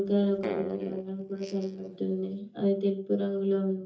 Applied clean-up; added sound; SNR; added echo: neural mask model DeepFilterNet 3.